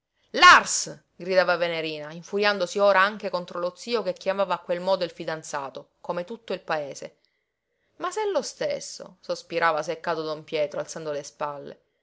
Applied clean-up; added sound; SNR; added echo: none; none; none; none.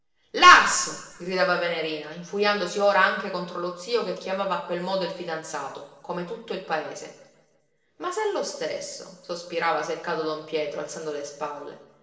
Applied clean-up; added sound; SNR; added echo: none; none; none; reverberation time 1.1 s.